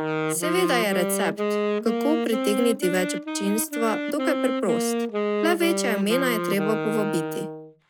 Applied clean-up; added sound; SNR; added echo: none; Wind instrument, woodwind instrument; 1 dB; none.